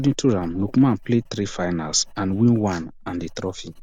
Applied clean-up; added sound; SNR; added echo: none; Writing; 19 dB; none.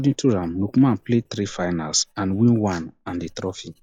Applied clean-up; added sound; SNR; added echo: classical method log-MMSE.